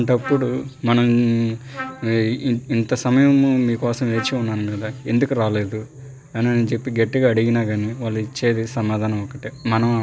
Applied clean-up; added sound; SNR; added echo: none; Trumpet; 16 dB; none.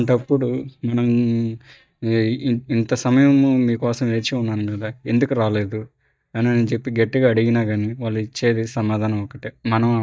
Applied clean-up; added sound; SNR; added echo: neural mask model DeepFilterNet 3.